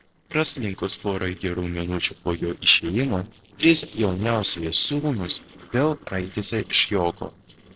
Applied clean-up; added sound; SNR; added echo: neural separator model SepFormer DNS4.